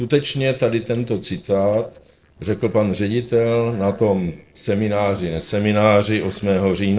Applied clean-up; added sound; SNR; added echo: neural separator model SepFormer DNS4.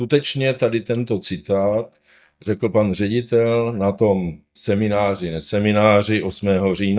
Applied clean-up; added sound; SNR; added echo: neural mask model DeepFilterNet 3.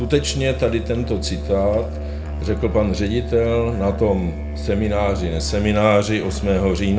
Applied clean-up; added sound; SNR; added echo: none; Musical instrument; 6 dB; reverberation time 1.3 s.